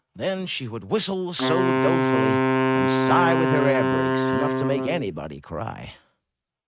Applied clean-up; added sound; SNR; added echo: neural mask model RNNoise.